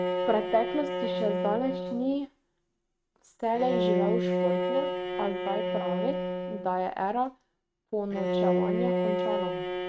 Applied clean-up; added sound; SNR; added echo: neural mask model RNNoise.